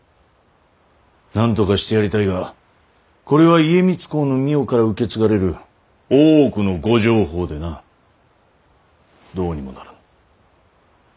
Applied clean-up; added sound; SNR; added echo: none; none; none; none.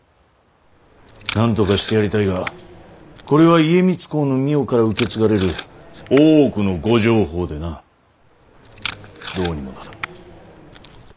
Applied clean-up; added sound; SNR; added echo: none; Packing tape, duct tape; 14 dB; none.